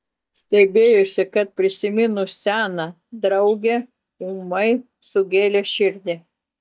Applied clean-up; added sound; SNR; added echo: neural mask model DeepFilterNet 3.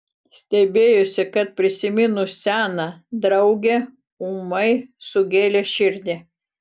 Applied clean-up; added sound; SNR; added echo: none; none; none; none.